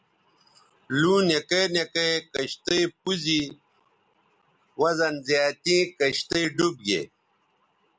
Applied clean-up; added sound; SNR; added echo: none; none; none; none.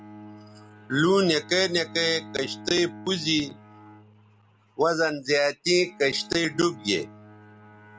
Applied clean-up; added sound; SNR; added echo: none; Bowed string instrument; 19 dB; none.